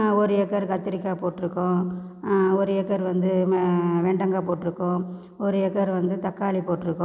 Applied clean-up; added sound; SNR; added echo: none; none; none; none.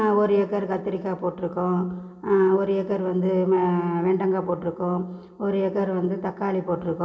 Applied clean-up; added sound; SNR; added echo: none; none; none; reverberation time 0.2 s.